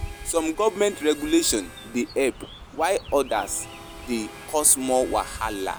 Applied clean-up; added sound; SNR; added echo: none; Chirp, tweet + Harmonica; 15 dB; none.